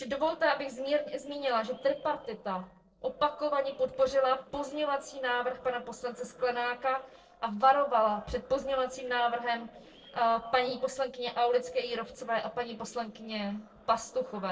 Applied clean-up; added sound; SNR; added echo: neural separator model SepFormer DNS4.